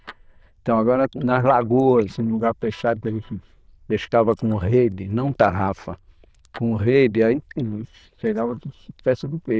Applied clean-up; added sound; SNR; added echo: neural diffusion model UNIVERSE++.